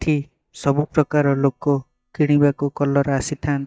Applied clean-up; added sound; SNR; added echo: neural mask model DeepFilterNet 3.